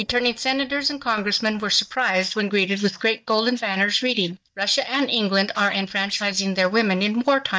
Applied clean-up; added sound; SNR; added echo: neural mask model DeepFilterNet 3.